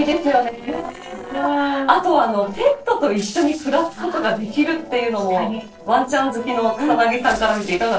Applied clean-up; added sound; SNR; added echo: neural separator model SepFormer DNS4.